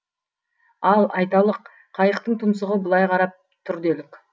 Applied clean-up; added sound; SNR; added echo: none; none; none; none.